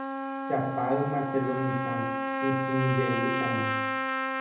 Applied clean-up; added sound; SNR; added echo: none; Trumpet; -1 dB; reverberation time 0.8 s.